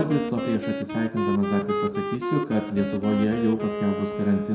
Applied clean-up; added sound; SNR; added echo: none; Wind instrument, woodwind instrument; 5 dB; reverberation time 0.5 s.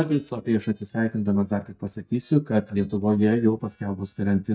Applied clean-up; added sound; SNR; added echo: neural mask model DeepFilterNet 3.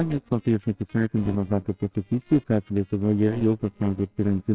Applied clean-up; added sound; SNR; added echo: neural separator model SepFormer WHAMR!.